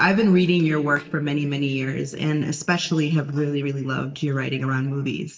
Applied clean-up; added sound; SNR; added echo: neural mask model DeepFilterNet 3.